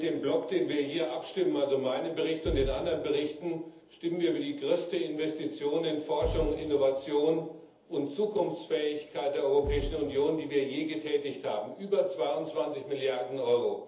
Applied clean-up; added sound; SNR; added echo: none; Fireworks; 12 dB; reverberation time 0.7 s.